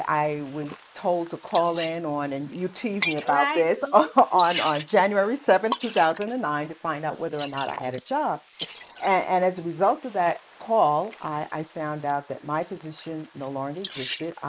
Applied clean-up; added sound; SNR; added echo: neural mask model Resemble Enhance denoiser.